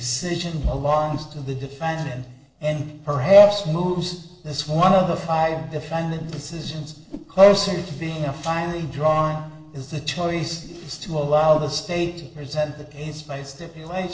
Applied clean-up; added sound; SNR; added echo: neural separator model SepFormer DNS4.